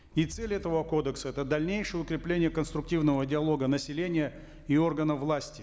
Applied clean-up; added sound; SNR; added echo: none; Rattle / Engine starting / Car; 18 dB; none.